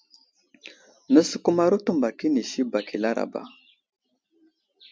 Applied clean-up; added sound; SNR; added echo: none; none; none; none.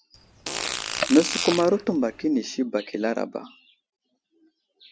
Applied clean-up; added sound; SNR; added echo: none; Fart; 5 dB; none.